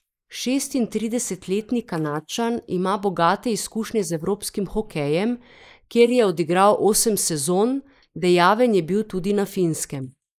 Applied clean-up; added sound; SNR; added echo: neural mask model Resemble Enhance denoiser.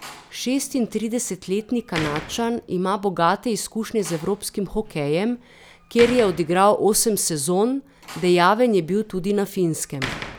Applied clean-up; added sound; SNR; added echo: none; Slam; 17 dB; none.